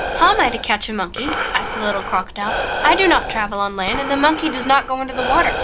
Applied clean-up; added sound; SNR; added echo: none; Breathing; 6 dB; none.